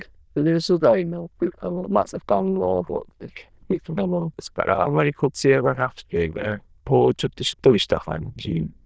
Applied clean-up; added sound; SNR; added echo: neural diffusion model UNIVERSE++.